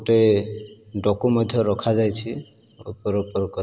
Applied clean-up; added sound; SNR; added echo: none; none; none; none.